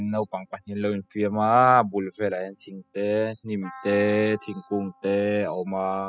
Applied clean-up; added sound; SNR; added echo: classical method spectral subtraction.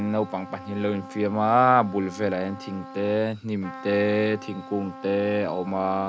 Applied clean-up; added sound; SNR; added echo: none; Trumpet; 16 dB; none.